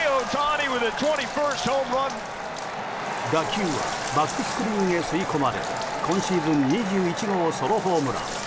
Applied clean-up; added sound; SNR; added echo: none; Sink (filling or washing); 16 dB; none.